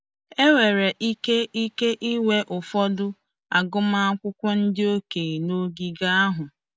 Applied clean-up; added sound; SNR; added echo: none; none; none; none.